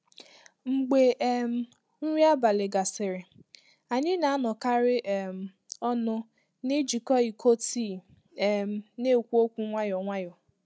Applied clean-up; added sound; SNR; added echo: none; none; none; none.